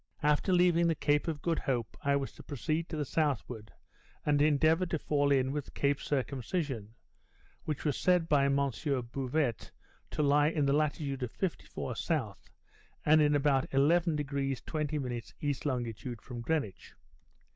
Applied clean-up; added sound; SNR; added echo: none; none; none; none.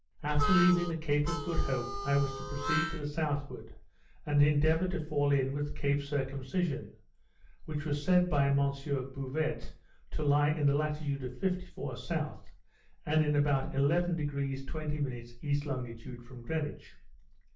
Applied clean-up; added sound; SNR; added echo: none; Harmonica; 5 dB; reverberation time 0.4 s.